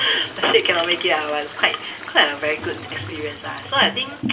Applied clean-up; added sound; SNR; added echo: none; Toilet flush; 12 dB; reverberation time 0.2 s.